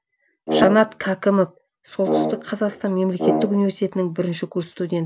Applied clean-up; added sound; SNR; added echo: none; Brass instrument; 4 dB; none.